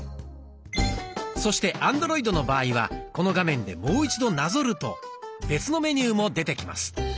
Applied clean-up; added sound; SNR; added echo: none; none; none; none.